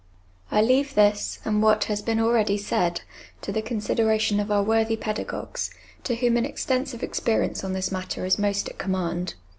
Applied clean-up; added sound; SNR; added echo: none; none; none; none.